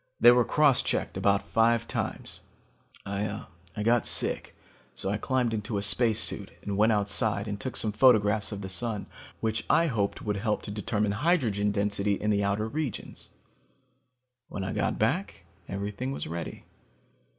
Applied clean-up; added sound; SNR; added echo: none; none; none; none.